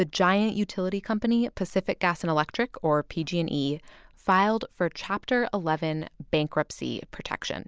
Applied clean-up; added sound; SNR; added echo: none; none; none; none.